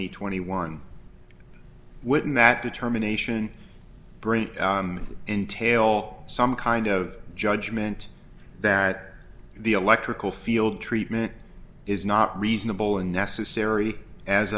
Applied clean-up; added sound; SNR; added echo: none; Whoosh, swoosh, swish; 11 dB; none.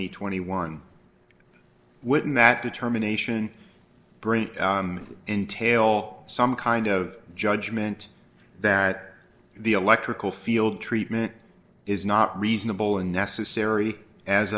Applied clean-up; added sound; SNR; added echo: neural separator model SepFormer DNS4.